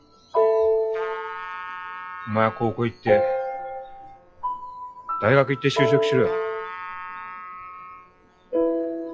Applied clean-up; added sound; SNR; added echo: classical method log-MMSE.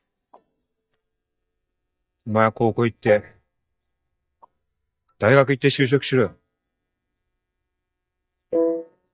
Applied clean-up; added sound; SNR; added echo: neural mask model DeepFilterNet 3.